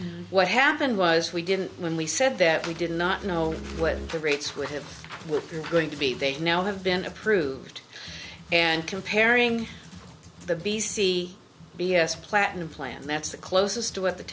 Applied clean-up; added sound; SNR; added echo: none; Bowed string instrument; 12 dB; none.